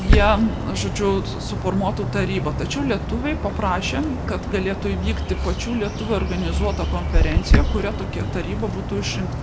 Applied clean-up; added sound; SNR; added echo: none; Bird; -2 dB; reverberation time 0.9 s.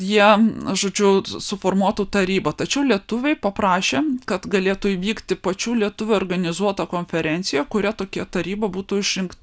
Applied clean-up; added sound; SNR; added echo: none; none; none; none.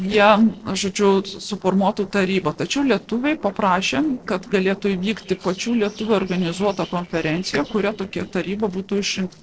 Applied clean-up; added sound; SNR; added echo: neural separator model SepFormer DNS4.